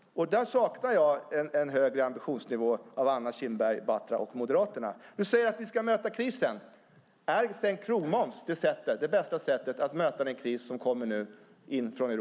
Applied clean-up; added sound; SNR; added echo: none; none; none; none.